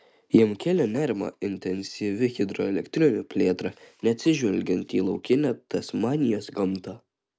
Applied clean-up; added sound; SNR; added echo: none; none; none; none.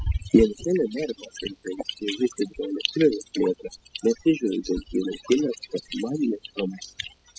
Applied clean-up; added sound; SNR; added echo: classical method spectral subtraction.